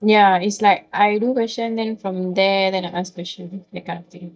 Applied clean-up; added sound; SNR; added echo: neural mask model DeepFilterNet 3.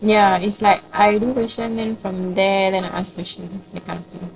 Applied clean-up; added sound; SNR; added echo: neural separator model SepFormer DNS4.